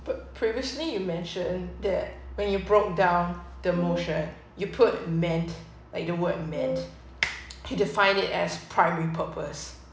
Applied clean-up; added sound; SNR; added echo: none; Wind instrument, woodwind instrument; 5 dB; none.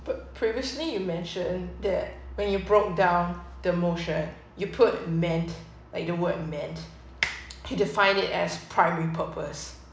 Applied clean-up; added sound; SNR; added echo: none; none; none; none.